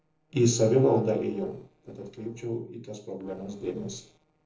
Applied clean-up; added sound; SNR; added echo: neural separator model SepFormer DNS4.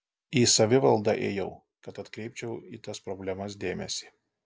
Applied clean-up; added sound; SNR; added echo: none; none; none; none.